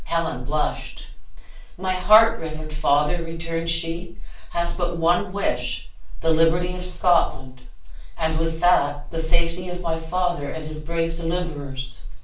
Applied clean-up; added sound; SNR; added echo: none; none; none; reverberation time 0.3 s.